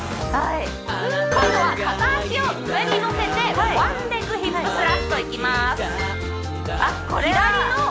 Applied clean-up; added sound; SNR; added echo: none; Snare drum; 11 dB; none.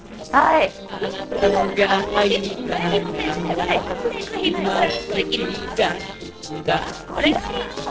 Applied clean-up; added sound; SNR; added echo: neural separator model SepFormer DNS4.